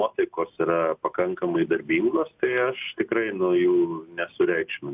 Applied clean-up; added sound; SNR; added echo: none; none; none; none.